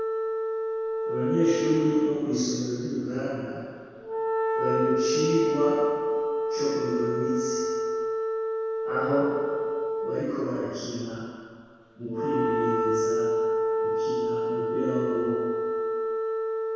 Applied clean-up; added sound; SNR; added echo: none; Wind instrument, woodwind instrument; -2 dB; reverberation time 2.0 s.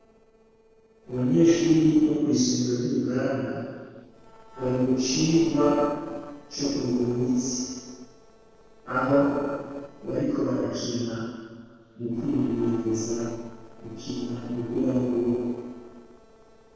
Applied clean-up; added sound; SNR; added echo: neural separator model SepFormer DNS4.